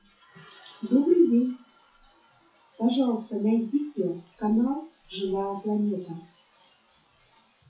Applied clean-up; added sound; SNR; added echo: classical method WPE with log-MMSE.